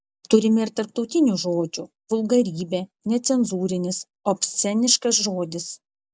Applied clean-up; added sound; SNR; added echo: none; none; none; none.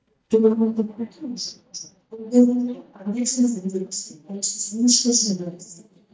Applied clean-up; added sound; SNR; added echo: neural mask model DeepFilterNet 3.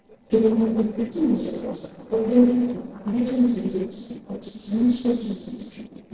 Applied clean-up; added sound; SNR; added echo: neural separator model SepFormer DNS4.